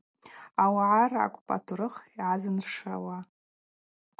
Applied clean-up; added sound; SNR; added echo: none; none; none; none.